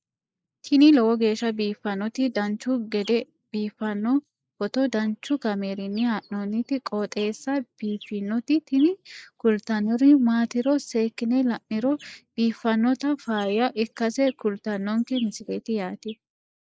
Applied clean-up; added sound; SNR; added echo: neural mask model Resemble Enhance denoiser.